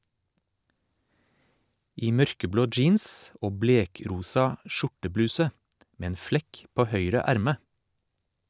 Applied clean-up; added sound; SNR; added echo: none; none; none; none.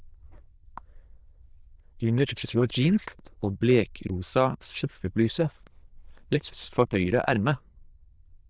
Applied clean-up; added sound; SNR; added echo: neural diffusion model UNIVERSE++.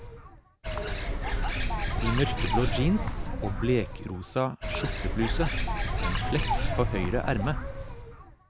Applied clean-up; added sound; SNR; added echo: none; Bird; -2 dB; none.